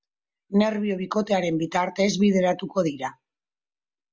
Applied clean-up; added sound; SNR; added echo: none; none; none; none.